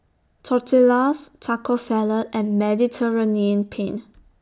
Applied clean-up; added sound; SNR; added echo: none; none; none; none.